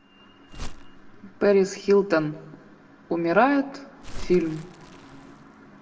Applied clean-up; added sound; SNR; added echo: none; Crumpling, crinkling; 14 dB; reverberation time 0.9 s.